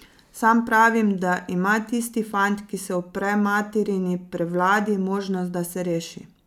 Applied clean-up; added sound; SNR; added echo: none; none; none; none.